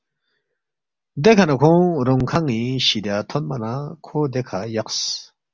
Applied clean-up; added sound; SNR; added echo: none; none; none; none.